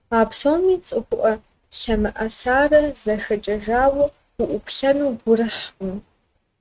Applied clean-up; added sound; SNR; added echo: neural mask model RNNoise.